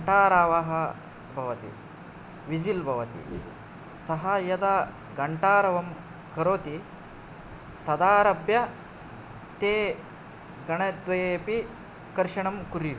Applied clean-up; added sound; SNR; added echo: none; Whoosh, swoosh, swish; 18 dB; none.